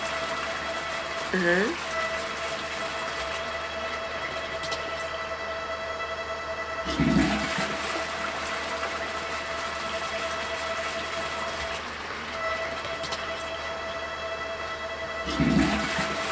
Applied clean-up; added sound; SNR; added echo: none; Toilet flush / Water + Bowed string instrument; -4 dB; none.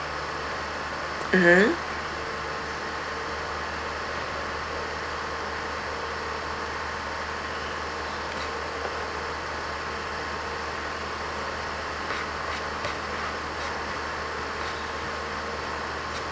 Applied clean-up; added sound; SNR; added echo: none; none; none; none.